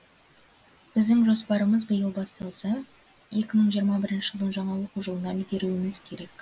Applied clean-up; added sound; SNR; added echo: none; none; none; none.